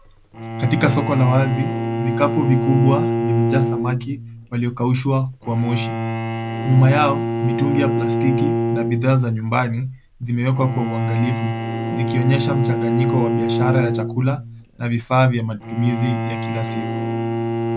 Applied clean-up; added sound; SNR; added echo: none; Bowed string instrument; 3 dB; none.